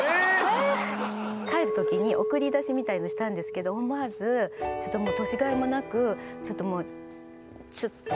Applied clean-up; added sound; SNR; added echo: none; Chink, clink; 7 dB; none.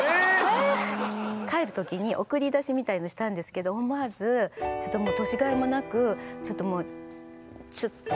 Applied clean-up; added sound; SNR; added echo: none; none; none; none.